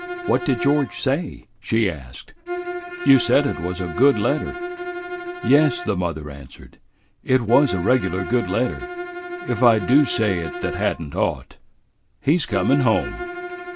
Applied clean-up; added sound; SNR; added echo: none; Bowed string instrument; 10 dB; none.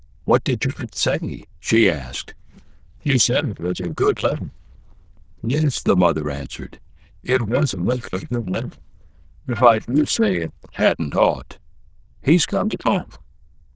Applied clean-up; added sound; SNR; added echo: neural diffusion model UNIVERSE++.